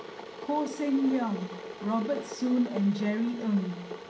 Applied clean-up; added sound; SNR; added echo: none; Boiling / Water; 11 dB; reverberation time 0.3 s.